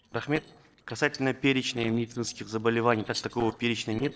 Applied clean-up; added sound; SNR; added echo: neural separator model SepFormer DNS4.